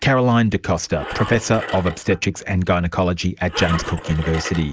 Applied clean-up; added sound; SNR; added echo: none; Engine; 13 dB; none.